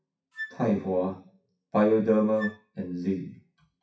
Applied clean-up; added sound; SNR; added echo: classical method WPE with log-MMSE.